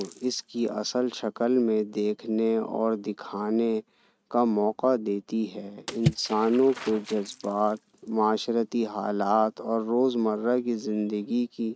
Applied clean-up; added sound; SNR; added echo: neural mask model RNNoise.